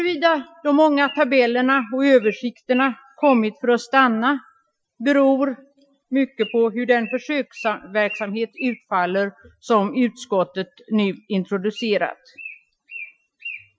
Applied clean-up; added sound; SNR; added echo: classical method Wiener filter.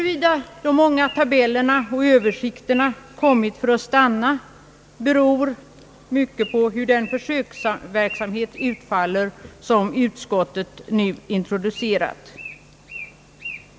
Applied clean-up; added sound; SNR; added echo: none; Bird; 20 dB; none.